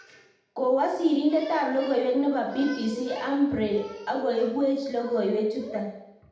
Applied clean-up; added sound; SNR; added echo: none; none; none; reverberation time 0.8 s.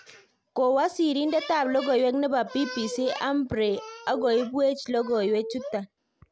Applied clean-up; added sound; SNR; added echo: none; none; none; none.